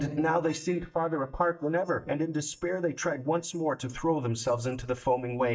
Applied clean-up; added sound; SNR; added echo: neural mask model DeepFilterNet 3.